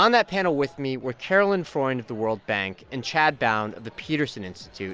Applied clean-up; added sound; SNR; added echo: none; none; none; none.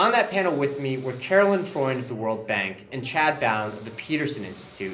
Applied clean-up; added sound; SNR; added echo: none; Breathing; 18 dB; reverberation time 0.5 s.